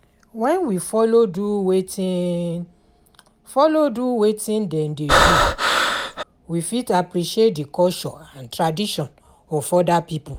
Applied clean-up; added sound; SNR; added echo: none; Breathing; -4 dB; none.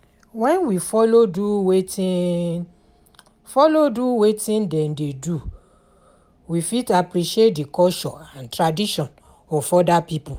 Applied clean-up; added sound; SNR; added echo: none; none; none; none.